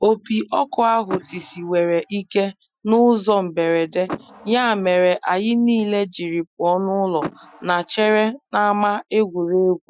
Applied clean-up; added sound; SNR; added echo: classical method Wiener filter.